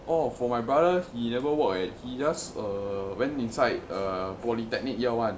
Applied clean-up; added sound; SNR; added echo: none; Vehicle; 17 dB; none.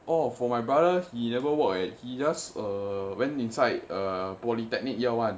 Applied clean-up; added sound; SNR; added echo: none; none; none; none.